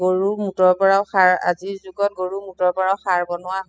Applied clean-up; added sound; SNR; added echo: classical method spectral subtraction.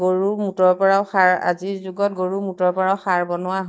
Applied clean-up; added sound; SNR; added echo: neural mask model DeepFilterNet 3.